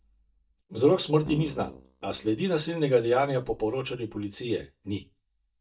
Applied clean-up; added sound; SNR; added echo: neural mask model DeepFilterNet 3.